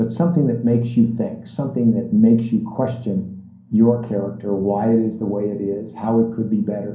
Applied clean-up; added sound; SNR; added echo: none; none; none; reverberation time 0.6 s.